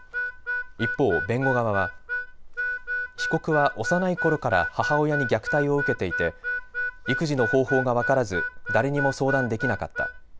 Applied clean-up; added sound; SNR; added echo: none; Harmonica; 5 dB; none.